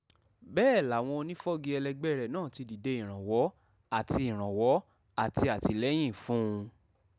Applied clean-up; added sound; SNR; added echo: none; none; none; none.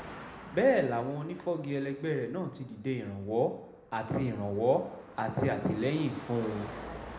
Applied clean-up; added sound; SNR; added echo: none; Car passing by / Traffic noise, roadway noise / Engine; 16 dB; reverberation time 0.8 s.